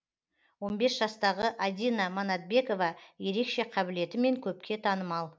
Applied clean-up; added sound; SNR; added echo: none; none; none; none.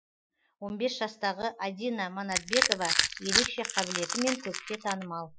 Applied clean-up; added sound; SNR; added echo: classical method Wiener filter.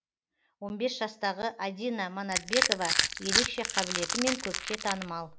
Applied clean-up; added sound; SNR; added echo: none; Crushing; -3 dB; none.